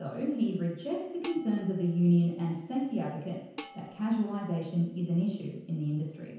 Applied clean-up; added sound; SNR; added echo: none; Dishes, pots, and pans; 20 dB; reverberation time 0.9 s.